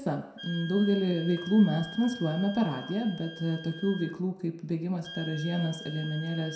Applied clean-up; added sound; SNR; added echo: none; Wind instrument, woodwind instrument; 15 dB; reverberation time 0.6 s.